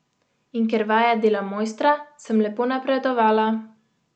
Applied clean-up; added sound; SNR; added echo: none; none; none; none.